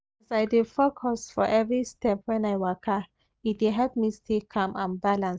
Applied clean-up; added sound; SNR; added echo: none; none; none; none.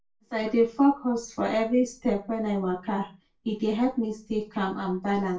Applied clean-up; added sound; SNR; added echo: none; none; none; reverberation time 0.2 s.